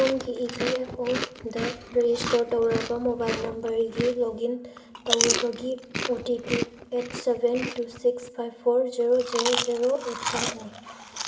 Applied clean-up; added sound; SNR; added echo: none; Chewing, mastication; 6 dB; reverberation time 1.4 s.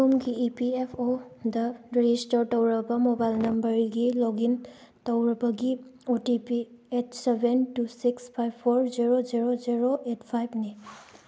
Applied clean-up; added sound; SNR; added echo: none; none; none; none.